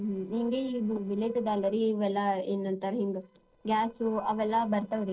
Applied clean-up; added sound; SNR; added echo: neural separator model SepFormer DNS4.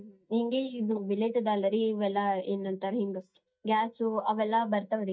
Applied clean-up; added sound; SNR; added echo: neural mask model DeepFilterNet 3.